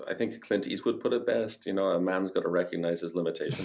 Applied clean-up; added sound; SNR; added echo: none; none; none; none.